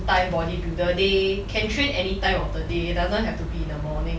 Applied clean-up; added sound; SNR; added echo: none; none; none; none.